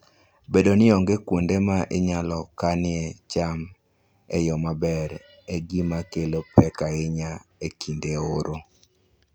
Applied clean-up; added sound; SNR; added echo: none; none; none; none.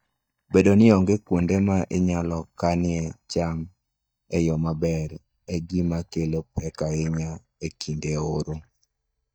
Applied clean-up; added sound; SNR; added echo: neural mask model DeepFilterNet 3.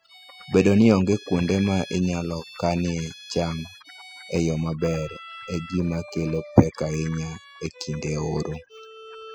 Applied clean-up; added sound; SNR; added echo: classical method spectral subtraction.